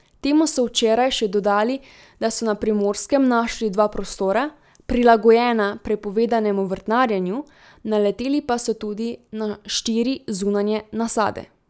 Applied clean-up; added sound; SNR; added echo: none; none; none; none.